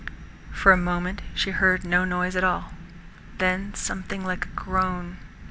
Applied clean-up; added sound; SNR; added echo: none; Thunderstorm; 11 dB; none.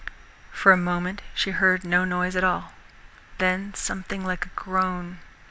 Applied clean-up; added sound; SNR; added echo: none; none; none; none.